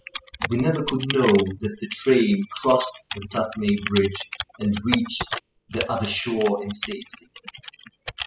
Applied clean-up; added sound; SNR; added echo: classical method spectral subtraction.